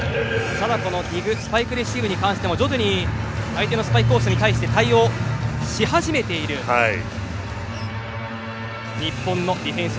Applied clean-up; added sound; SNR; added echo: none; Keyboard (musical); 8 dB; none.